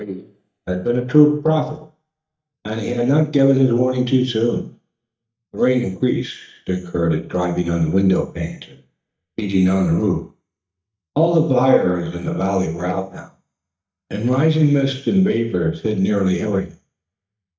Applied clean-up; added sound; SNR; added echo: neural mask model DeepFilterNet 3.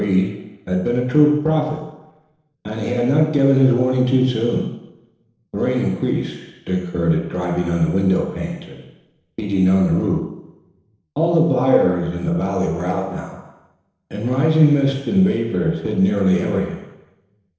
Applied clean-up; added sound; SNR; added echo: neural separator model SepFormer DNS4.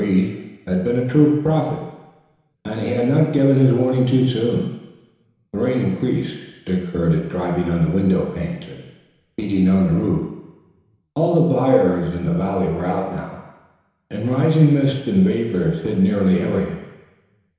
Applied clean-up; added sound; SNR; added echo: none; Brass instrument; 7 dB; reverberation time 1.0 s.